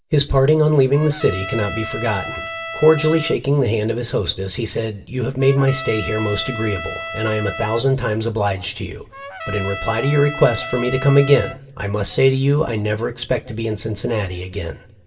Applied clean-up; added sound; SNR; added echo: none; Trumpet; 11 dB; reverberation time 0.7 s.